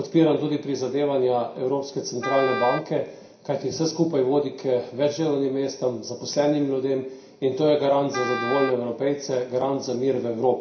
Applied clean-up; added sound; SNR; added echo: none; Wind instrument, woodwind instrument; 8 dB; reverberation time 0.5 s.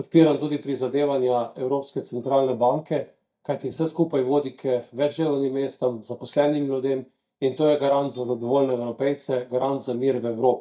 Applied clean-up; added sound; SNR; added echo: neural mask model DeepFilterNet 3.